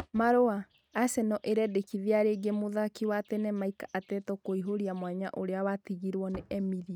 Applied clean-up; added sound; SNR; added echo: neural mask model RNNoise.